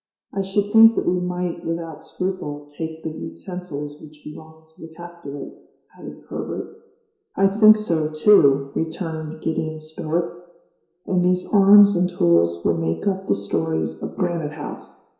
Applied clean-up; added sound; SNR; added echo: none; none; none; reverberation time 0.7 s.